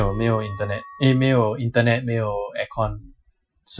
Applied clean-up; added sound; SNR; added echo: classical method Wiener filter.